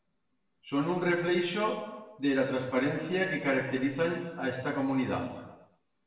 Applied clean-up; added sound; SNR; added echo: none; none; none; reverberation time 1.0 s.